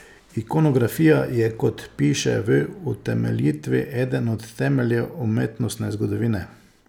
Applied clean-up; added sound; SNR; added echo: none; none; none; none.